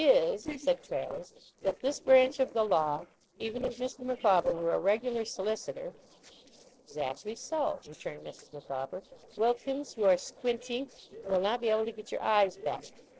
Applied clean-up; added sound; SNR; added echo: neural separator model SepFormer DNS4.